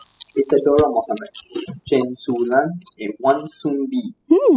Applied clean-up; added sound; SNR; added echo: classical method spectral subtraction.